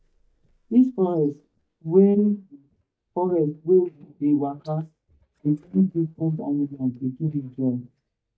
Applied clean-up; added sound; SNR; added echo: neural mask model DeepFilterNet 3.